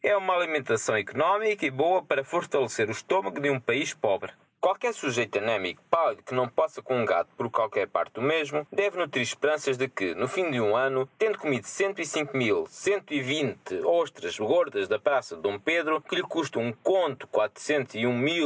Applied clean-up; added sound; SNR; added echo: none; none; none; none.